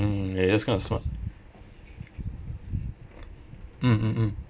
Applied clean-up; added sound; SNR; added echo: none; none; none; none.